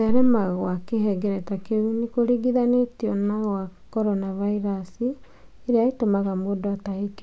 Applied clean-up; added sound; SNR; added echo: none; none; none; none.